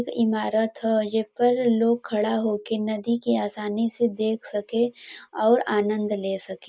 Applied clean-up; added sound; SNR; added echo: neural mask model Resemble Enhance denoiser.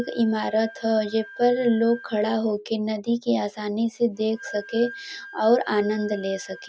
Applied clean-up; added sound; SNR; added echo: none; Wind instrument, woodwind instrument; 19 dB; none.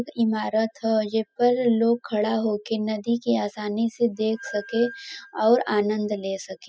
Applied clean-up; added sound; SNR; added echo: classical method spectral subtraction.